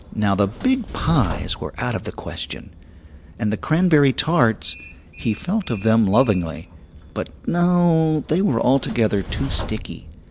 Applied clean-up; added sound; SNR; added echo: none; Train; 13 dB; none.